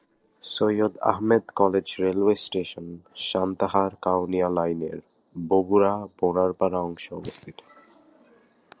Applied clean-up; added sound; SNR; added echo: neural separator model SepFormer DNS4.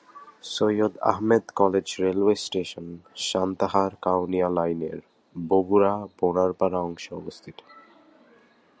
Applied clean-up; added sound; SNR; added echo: none; none; none; none.